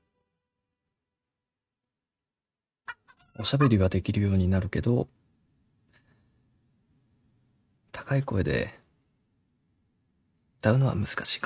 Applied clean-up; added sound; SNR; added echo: neural mask model RNNoise.